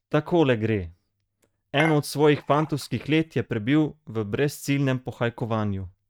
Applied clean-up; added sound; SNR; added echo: neural mask model RNNoise.